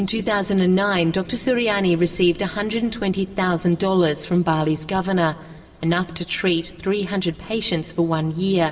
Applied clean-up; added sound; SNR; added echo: none; none; none; reverberation time 1.1 s.